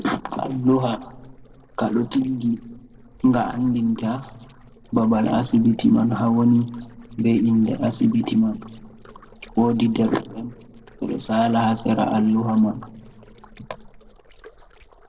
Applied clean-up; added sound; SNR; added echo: neural separator model SepFormer DNS4.